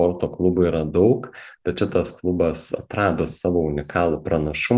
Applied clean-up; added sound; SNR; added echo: none; none; none; none.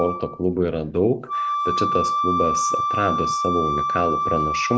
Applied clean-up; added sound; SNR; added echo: none; Wind instrument, woodwind instrument; 0 dB; none.